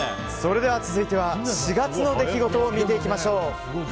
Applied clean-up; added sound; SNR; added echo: none; Trumpet + Bell; 17 dB; none.